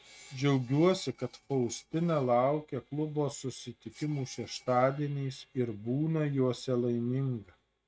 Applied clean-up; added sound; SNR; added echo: neural mask model RNNoise.